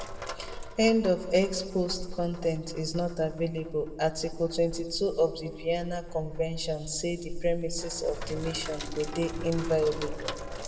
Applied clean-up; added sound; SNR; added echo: none; Sink (filling or washing); 8 dB; reverberation time 1.4 s.